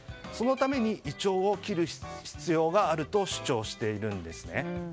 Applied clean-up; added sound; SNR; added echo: none; none; none; none.